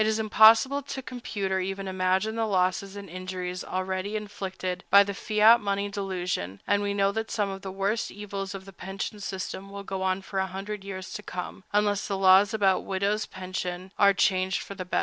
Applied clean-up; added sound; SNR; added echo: none; none; none; none.